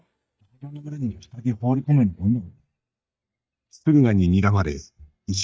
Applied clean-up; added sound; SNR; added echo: neural mask model DeepFilterNet 3.